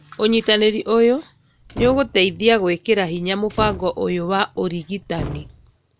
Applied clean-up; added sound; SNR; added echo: none; Slam; 13 dB; none.